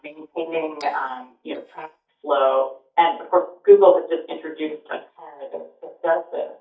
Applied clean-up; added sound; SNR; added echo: neural mask model DeepFilterNet 3.